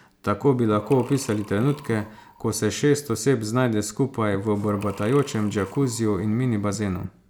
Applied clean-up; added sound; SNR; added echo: none; Breathing; 20 dB; none.